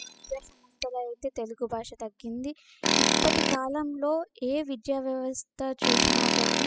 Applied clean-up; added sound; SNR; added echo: classical method spectral subtraction.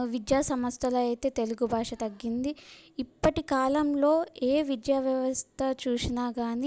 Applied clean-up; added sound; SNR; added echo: none; none; none; none.